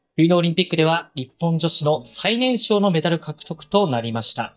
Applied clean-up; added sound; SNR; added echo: neural mask model DeepFilterNet 3.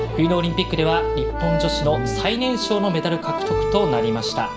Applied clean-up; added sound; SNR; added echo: none; Accordion; 3 dB; reverberation time 0.4 s.